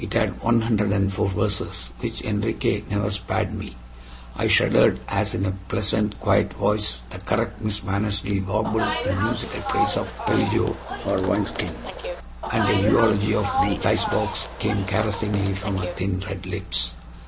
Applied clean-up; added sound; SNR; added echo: none; Bus; 5 dB; none.